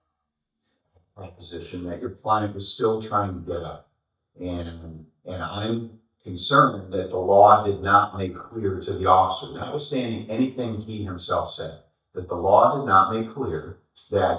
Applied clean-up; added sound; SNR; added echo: neural mask model DeepFilterNet 3.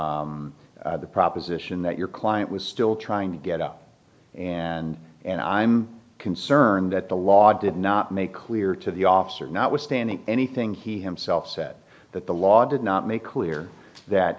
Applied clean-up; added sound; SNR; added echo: none; none; none; none.